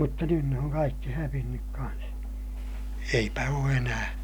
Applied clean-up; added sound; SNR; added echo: none; none; none; none.